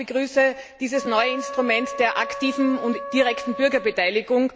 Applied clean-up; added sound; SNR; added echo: none; Wind instrument, woodwind instrument; 11 dB; none.